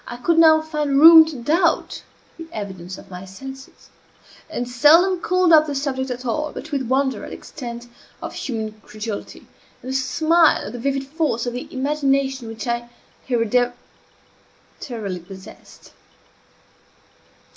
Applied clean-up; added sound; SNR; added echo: none; none; none; none.